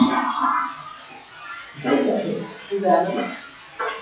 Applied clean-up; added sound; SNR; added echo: classical method WPE with log-MMSE.